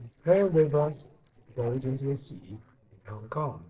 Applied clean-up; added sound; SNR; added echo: neural separator model SepFormer DNS4.